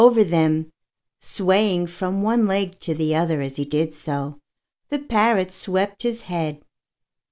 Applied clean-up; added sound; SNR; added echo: none; none; none; none.